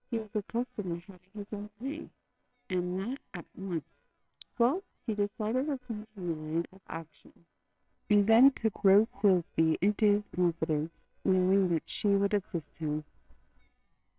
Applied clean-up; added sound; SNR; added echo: neural separator model SepFormer WHAMR!.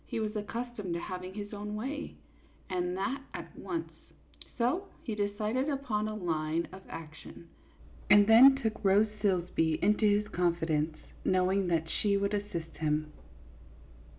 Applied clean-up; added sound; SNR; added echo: none; none; none; none.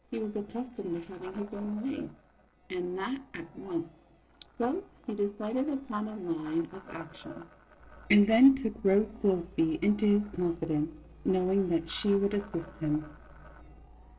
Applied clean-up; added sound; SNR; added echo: neural separator model SepFormer DNS4.